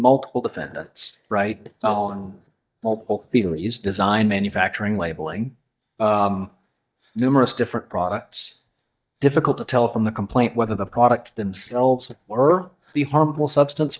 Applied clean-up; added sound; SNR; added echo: neural mask model DeepFilterNet 3.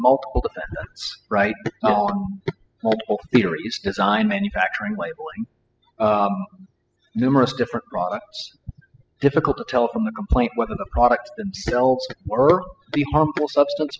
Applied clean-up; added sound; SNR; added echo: classical method spectral subtraction.